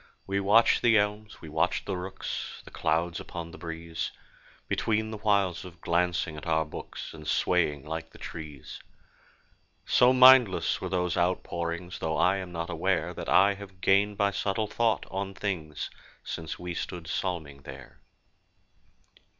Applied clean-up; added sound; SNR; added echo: none; none; none; none.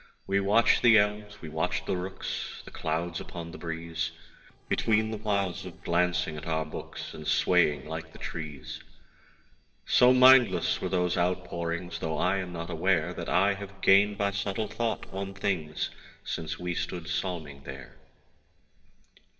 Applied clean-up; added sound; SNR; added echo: neural separator model SepFormer DNS4.